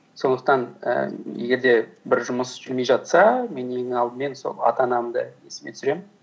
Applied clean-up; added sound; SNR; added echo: none; none; none; none.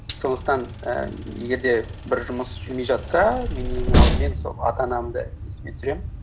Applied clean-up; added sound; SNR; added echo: none; Train; 0 dB; none.